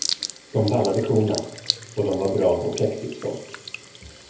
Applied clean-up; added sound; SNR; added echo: none; Sink (filling or washing) / Water tap, faucet; 9 dB; reverberation time 0.7 s.